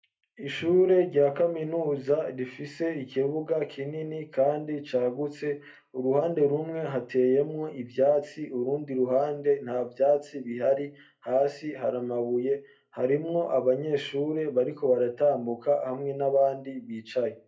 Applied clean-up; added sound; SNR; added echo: none; none; none; reverberation time 0.3 s.